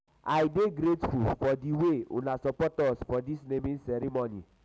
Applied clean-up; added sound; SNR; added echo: none; none; none; none.